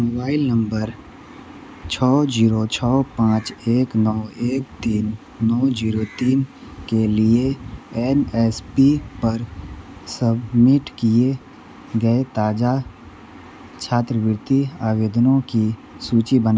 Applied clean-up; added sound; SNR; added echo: none; none; none; none.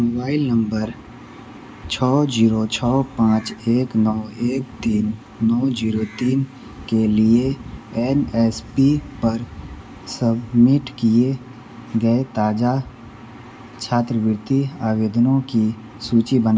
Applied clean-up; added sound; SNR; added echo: none; none; none; reverberation time 1.9 s.